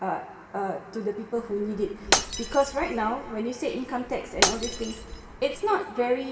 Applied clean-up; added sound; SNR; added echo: none; Shatter; 2 dB; reverberation time 2.2 s.